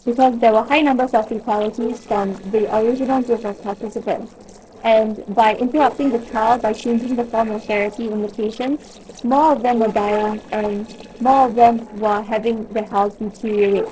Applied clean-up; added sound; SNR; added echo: neural separator model SepFormer DNS4.